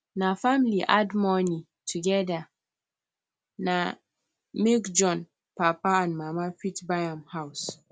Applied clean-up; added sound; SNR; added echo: none; none; none; none.